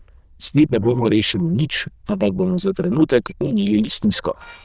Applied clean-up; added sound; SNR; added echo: neural diffusion model UNIVERSE++.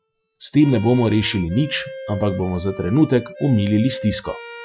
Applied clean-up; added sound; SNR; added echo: classical method Wiener filter.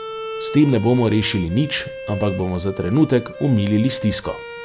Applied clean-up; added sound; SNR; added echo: none; Bowed string instrument; 13 dB; none.